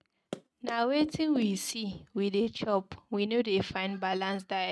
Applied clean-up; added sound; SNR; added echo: neural mask model RNNoise.